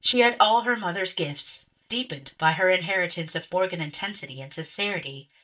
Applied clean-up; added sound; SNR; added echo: neural mask model DeepFilterNet 3.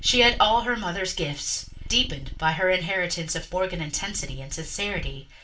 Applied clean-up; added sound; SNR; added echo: none; Purr; 13 dB; reverberation time 0.2 s.